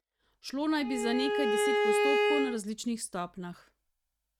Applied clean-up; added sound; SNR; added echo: neural mask model RNNoise.